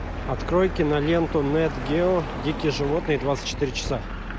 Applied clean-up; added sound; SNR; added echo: none; none; none; none.